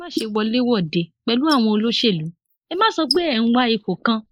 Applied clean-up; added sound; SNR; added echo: neural mask model Resemble Enhance denoiser.